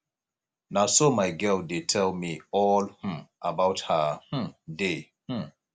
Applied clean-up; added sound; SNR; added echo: none; none; none; none.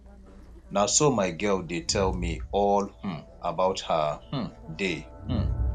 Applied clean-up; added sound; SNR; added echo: none; Crowd; 8 dB; none.